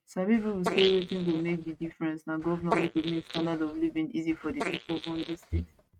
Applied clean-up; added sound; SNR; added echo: neural mask model RNNoise.